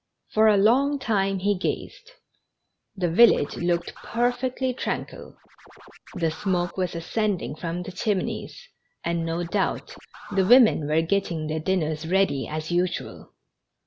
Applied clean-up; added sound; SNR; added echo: none; Scratching (performance technique); 19 dB; none.